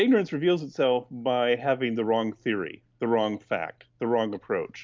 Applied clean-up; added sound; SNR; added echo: none; none; none; none.